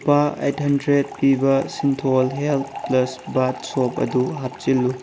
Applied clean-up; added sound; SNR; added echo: none; Bird vocalization, bird call, bird song + Fill (with liquid) / Trickle, dribble; 16 dB; none.